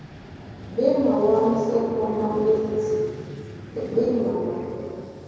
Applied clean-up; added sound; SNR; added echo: none; Vehicle; 15 dB; reverberation time 2.2 s.